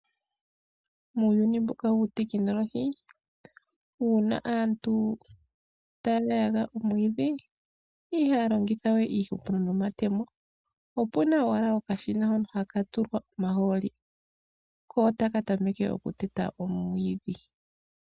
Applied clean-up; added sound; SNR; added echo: none; none; none; none.